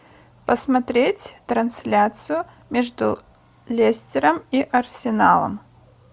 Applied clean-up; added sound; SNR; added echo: none; none; none; none.